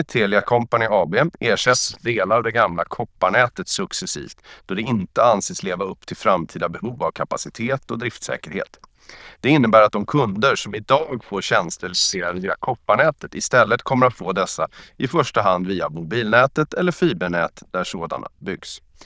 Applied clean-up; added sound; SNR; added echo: neural diffusion model UNIVERSE++.